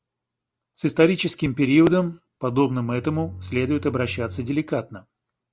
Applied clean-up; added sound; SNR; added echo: none; Bowed string instrument; 15 dB; none.